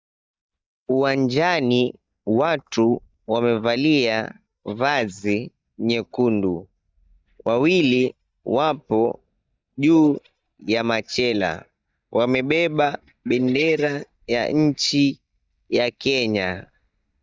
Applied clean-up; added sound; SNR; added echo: neural mask model DeepFilterNet 3.